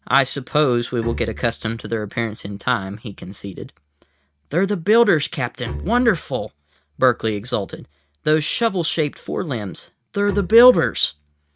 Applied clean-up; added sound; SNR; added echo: neural mask model RNNoise.